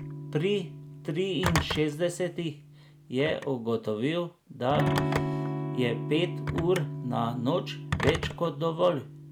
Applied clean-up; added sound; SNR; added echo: none; Telephone + Electric guitar / Strum; 4 dB; none.